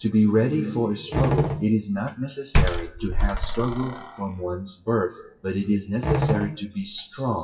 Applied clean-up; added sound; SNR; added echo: classical method WPE with log-MMSE.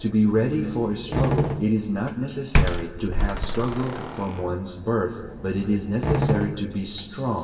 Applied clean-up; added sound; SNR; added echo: none; Slam; 2 dB; reverberation time 2.4 s.